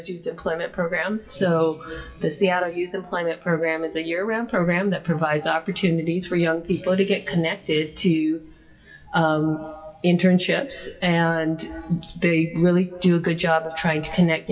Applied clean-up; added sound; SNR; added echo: classical method WPE with log-MMSE.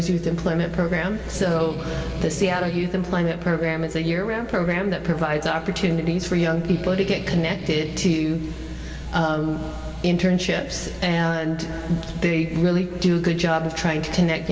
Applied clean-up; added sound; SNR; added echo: none; Strum; 11 dB; reverberation time 0.8 s.